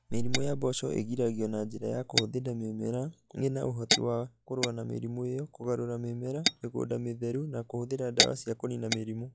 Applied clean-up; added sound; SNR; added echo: classical method log-MMSE.